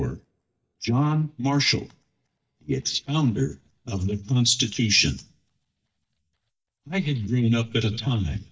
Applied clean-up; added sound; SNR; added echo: neural mask model DeepFilterNet 3.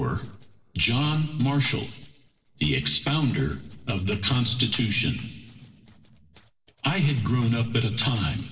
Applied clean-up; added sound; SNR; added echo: neural separator model SepFormer DNS4.